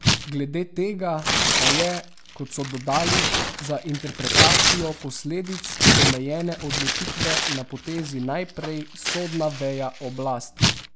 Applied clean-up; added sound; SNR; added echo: none; Tearing; -4 dB; none.